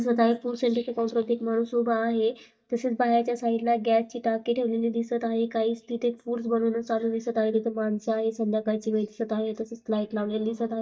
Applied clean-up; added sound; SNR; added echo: neural mask model DeepFilterNet 3.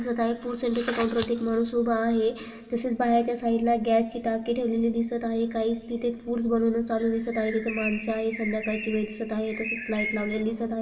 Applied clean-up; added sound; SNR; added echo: none; Bird; 10 dB; reverberation time 1.7 s.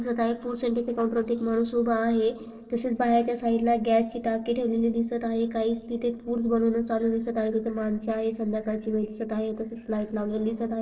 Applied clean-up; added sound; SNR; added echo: neural separator model SepFormer DNS4.